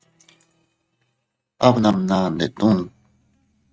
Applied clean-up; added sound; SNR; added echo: neural mask model RNNoise.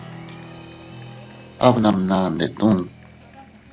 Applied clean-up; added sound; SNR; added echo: none; Applause; 18 dB; none.